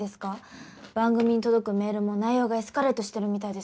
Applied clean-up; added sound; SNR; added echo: none; none; none; none.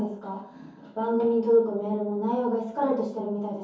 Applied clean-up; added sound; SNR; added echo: none; none; none; reverberation time 0.6 s.